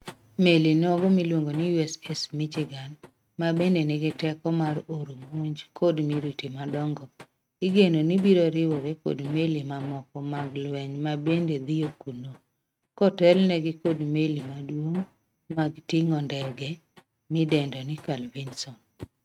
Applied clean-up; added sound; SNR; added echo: neural mask model RNNoise.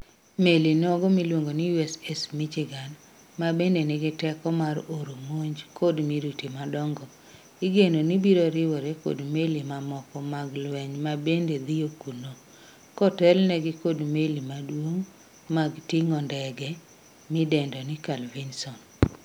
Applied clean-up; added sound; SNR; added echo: none; none; none; none.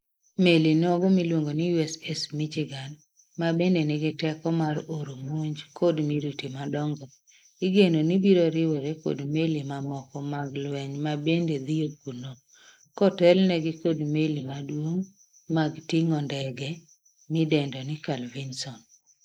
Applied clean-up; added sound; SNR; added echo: neural mask model Resemble Enhance denoiser.